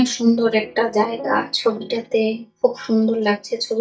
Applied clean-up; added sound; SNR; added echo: neural mask model DeepFilterNet 3.